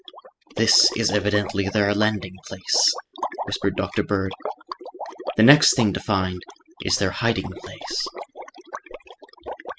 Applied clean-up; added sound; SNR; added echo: classical method spectral subtraction.